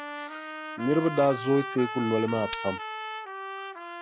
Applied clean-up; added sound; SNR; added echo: none; Trumpet + Glass; 8 dB; none.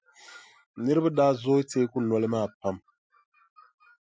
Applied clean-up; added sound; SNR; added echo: none; none; none; none.